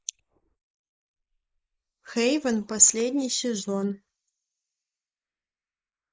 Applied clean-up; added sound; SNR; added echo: neural mask model Resemble Enhance denoiser.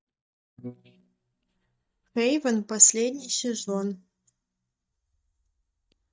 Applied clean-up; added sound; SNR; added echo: neural mask model DeepFilterNet 3.